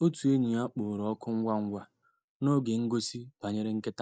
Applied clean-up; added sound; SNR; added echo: none; none; none; none.